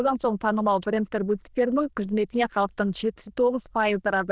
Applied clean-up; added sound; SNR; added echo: neural diffusion model UNIVERSE++.